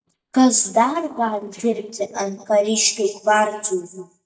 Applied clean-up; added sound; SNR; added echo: neural mask model DeepFilterNet 3.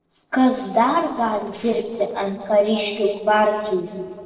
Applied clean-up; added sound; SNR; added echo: neural separator model SepFormer DNS4.